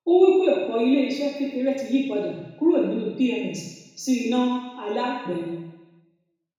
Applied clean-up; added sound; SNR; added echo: none; none; none; reverberation time 1.1 s.